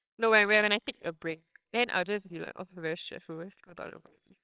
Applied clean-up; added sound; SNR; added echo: neural separator model SepFormer WHAMR!.